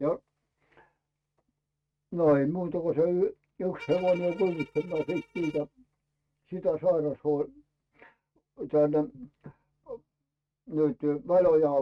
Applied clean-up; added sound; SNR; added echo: neural mask model RNNoise.